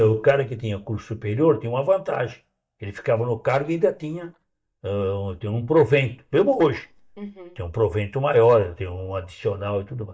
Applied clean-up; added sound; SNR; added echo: neural mask model DeepFilterNet 3.